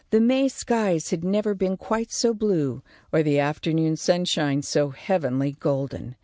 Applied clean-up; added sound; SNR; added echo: none; none; none; none.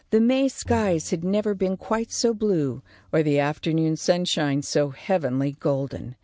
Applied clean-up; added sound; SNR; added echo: none; Bowed string instrument; 19 dB; none.